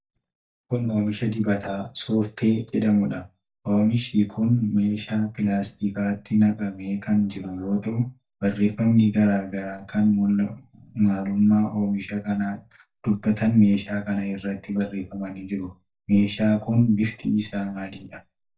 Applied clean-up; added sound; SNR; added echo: neural mask model DeepFilterNet 3.